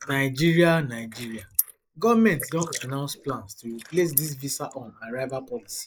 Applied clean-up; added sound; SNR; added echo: neural mask model Resemble Enhance denoiser.